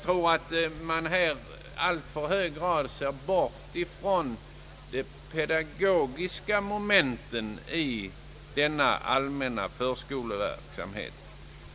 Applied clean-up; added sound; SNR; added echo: none; none; none; none.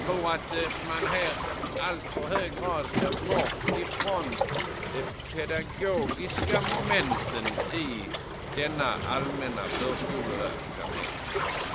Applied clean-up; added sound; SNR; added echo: none; Waves, surf; -1 dB; none.